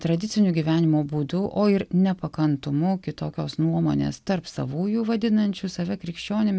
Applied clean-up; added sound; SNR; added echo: none; none; none; none.